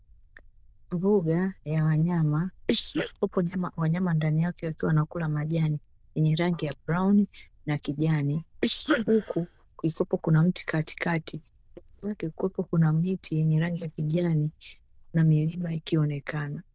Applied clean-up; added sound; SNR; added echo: neural diffusion model UNIVERSE++.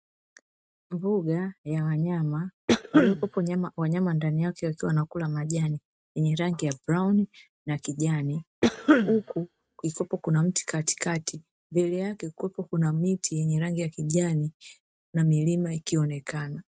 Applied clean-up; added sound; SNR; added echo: neural mask model RNNoise.